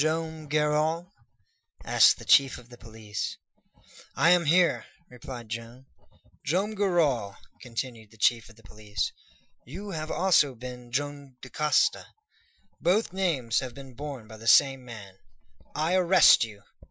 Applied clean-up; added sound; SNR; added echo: classical method Wiener filter.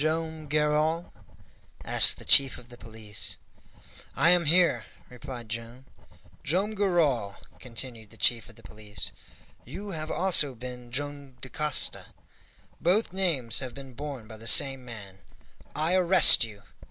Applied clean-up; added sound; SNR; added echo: none; Writing; 14 dB; none.